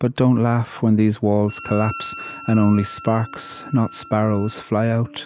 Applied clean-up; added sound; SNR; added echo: none; Wind instrument, woodwind instrument; 16 dB; none.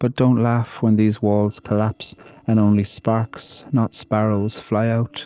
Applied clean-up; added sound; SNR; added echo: neural separator model SepFormer DNS4.